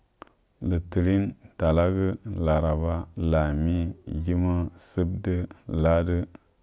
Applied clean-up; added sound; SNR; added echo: none; none; none; none.